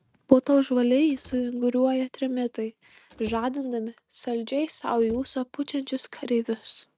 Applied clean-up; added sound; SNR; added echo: neural mask model RNNoise.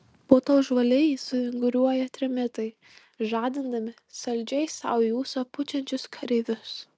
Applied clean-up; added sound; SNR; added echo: none; none; none; none.